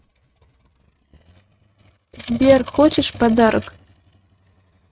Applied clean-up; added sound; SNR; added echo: neural mask model RNNoise.